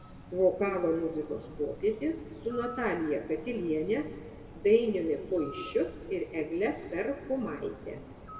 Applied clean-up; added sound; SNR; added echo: none; Bird; 16 dB; reverberation time 1.6 s.